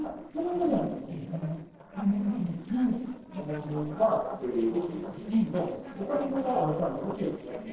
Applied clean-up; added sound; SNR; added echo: neural separator model SepFormer DNS4.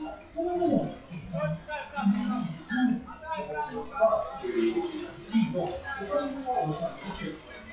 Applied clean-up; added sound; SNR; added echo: classical method WPE with log-MMSE.